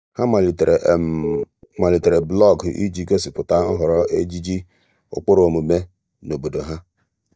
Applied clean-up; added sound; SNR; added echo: neural mask model DeepFilterNet 3.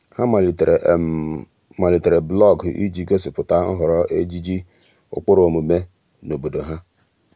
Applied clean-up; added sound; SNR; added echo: none; none; none; none.